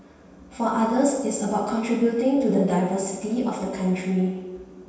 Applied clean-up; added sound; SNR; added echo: none; none; none; reverberation time 1.2 s.